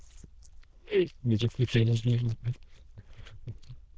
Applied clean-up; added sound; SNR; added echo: neural diffusion model UNIVERSE++.